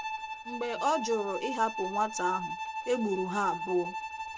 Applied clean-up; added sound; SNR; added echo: none; Bowed string instrument; 6 dB; none.